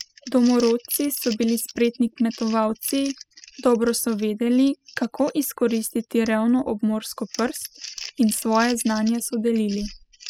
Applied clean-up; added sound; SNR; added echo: classical method spectral subtraction.